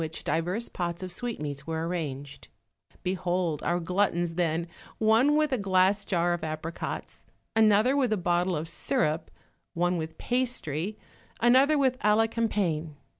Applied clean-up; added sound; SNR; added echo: none; none; none; none.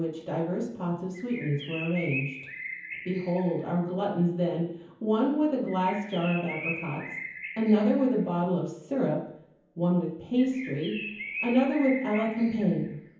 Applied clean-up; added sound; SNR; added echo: none; Bird; 12 dB; reverberation time 0.7 s.